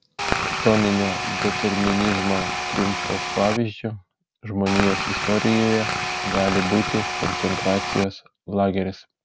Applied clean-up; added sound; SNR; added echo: none; Tools; 2 dB; none.